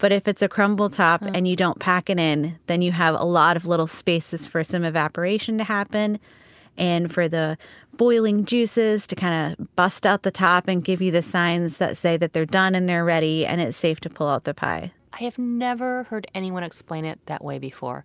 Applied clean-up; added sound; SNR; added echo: none; none; none; none.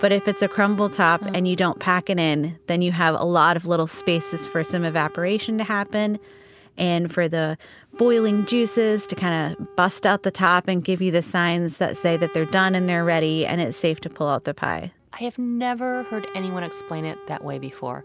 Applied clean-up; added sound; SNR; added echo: none; Wind instrument, woodwind instrument; 18 dB; none.